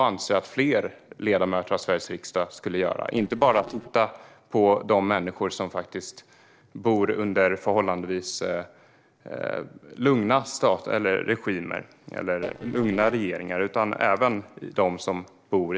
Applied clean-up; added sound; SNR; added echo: neural separator model SepFormer DNS4.